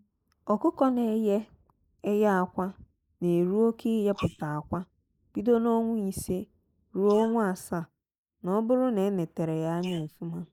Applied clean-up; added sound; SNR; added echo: neural mask model Resemble Enhance denoiser.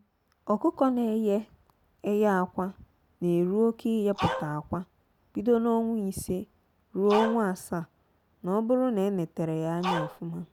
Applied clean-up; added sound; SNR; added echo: none; Dog; 4 dB; none.